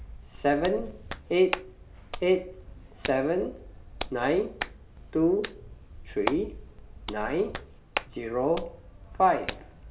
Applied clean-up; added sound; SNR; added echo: none; Hands; 10 dB; none.